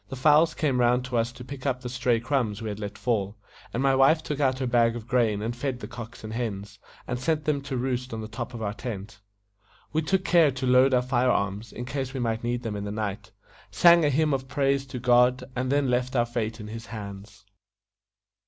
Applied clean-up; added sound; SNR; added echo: none; none; none; none.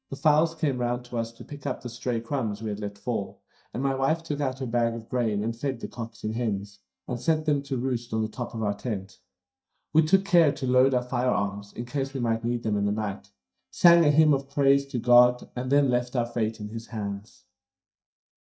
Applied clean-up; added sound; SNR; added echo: neural mask model DeepFilterNet 3.